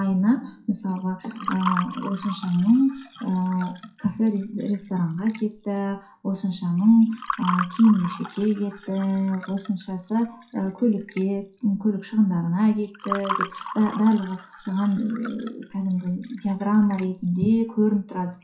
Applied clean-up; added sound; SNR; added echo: classical method WPE with log-MMSE.